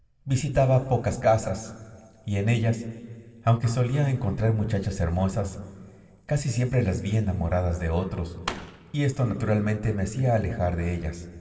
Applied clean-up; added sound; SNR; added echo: none; Fireworks; 14 dB; reverberation time 1.9 s.